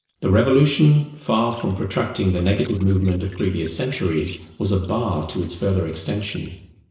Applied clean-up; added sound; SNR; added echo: neural separator model SepFormer DNS4.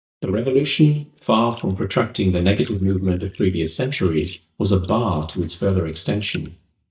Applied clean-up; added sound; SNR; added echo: neural mask model DeepFilterNet 3.